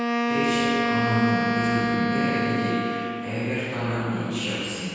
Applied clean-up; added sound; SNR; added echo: none; Wind instrument, woodwind instrument; -1 dB; reverberation time 2.2 s.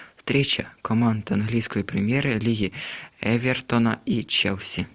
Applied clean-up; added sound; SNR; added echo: none; none; none; none.